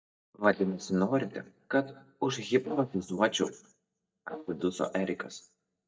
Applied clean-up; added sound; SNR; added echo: neural mask model DeepFilterNet 3.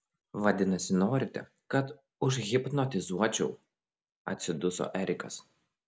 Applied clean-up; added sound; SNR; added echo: none; none; none; none.